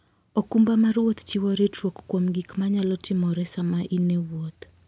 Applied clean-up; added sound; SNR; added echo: none; none; none; none.